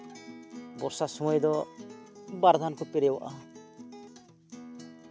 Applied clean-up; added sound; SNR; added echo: none; Acoustic guitar; 15 dB; none.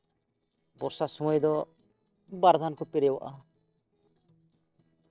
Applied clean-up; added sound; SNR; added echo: neural separator model SepFormer DNS4.